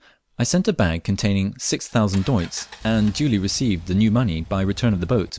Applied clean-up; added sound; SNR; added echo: none; Engine; 18 dB; none.